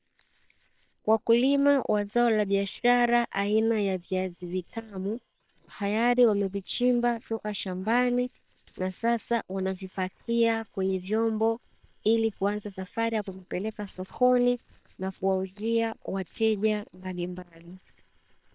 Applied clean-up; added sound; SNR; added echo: neural separator model SepFormer WHAM!.